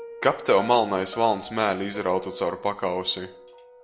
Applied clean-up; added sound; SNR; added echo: none; Piano; 16 dB; none.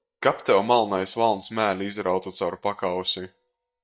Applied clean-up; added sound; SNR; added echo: neural mask model DeepFilterNet 3.